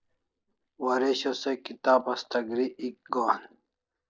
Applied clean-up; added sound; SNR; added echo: neural mask model DeepFilterNet 3.